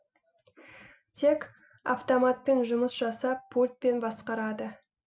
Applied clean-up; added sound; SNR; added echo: none; none; none; none.